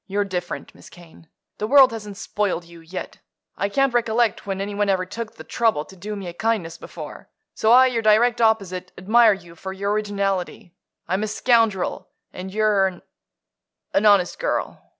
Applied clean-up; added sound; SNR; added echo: none; none; none; none.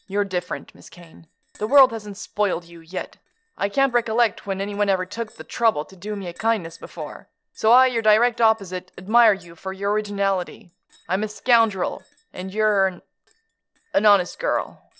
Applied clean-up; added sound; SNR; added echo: neural separator model SepFormer DNS4.